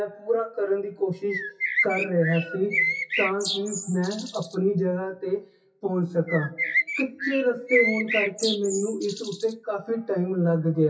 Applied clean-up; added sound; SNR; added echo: classical method WPE with log-MMSE.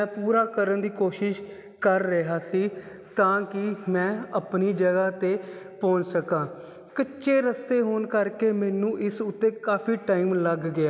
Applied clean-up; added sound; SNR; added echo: none; none; none; none.